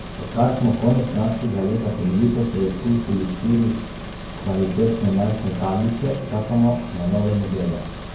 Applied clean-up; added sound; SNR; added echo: none; Engine; 12 dB; reverberation time 0.9 s.